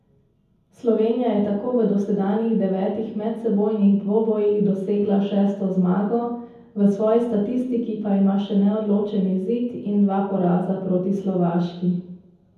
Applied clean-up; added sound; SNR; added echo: none; none; none; reverberation time 0.9 s.